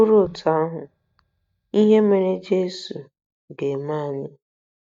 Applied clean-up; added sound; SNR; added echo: neural mask model DeepFilterNet 3.